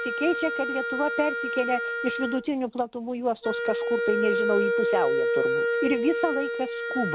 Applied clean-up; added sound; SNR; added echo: none; Wind instrument, woodwind instrument; 0 dB; none.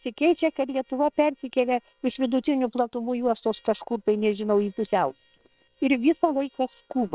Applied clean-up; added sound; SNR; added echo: neural separator model SepFormer WHAM!.